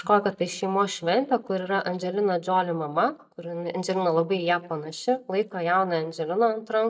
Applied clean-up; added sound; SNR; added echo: neural mask model DeepFilterNet 3.